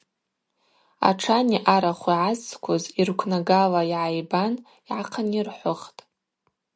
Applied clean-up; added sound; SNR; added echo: none; none; none; none.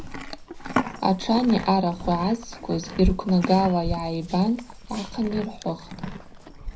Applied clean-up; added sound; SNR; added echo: none; Livestock, farm animals, working animals; 7 dB; reverberation time 0.5 s.